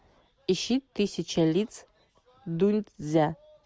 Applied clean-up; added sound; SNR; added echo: none; none; none; none.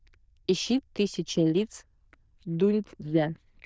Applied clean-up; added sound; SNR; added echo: neural diffusion model UNIVERSE++.